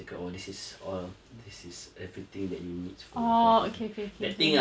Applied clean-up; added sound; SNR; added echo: none; none; none; none.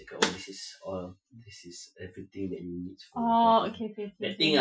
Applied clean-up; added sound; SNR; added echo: classical method Wiener filter.